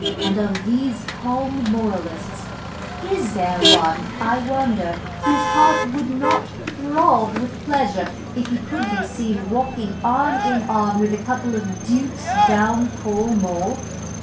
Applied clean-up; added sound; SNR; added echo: none; Motor vehicle (road); 4 dB; reverberation time 0.3 s.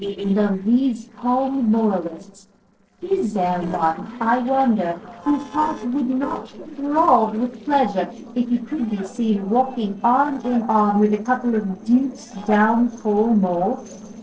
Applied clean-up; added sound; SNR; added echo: neural separator model SepFormer DNS4.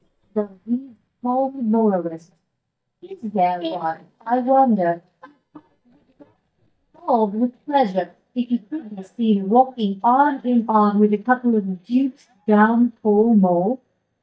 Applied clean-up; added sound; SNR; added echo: neural mask model DeepFilterNet 3.